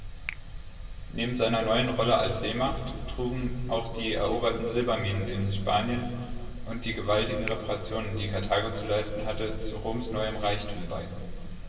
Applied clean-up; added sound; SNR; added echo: none; Finger snapping; 19 dB; reverberation time 2.5 s.